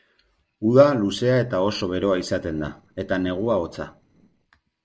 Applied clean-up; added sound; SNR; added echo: neural separator model SepFormer DNS4.